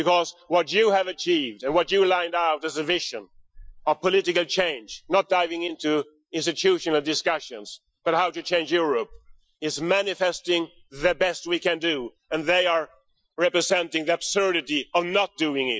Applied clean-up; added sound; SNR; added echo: classical method Wiener filter.